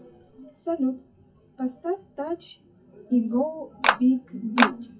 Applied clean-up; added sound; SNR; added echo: classical method WPE with log-MMSE.